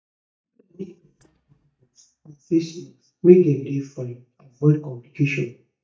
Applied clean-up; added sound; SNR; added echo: neural mask model DeepFilterNet 3.